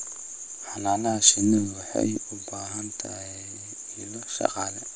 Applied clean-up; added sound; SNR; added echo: none; none; none; none.